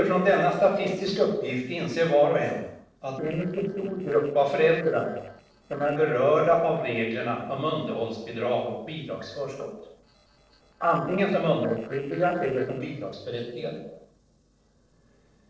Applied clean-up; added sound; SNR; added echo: neural separator model SepFormer DNS4.